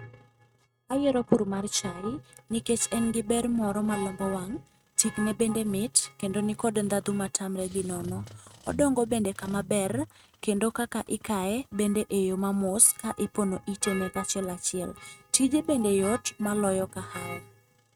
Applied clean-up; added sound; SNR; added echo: neural mask model RNNoise.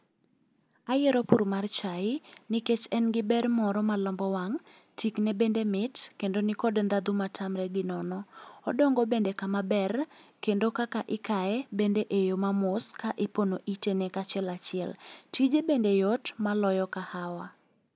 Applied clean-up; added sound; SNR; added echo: none; none; none; none.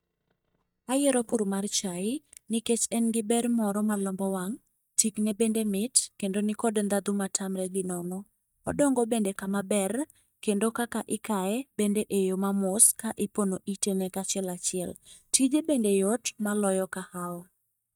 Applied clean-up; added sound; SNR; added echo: neural mask model DeepFilterNet 3.